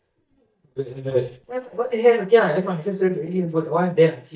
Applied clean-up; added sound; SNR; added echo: neural mask model DeepFilterNet 3.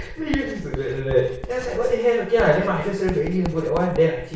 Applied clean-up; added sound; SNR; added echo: none; Writing; 12 dB; reverberation time 0.6 s.